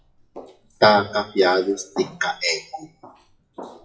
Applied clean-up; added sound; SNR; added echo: classical method WPE with log-MMSE.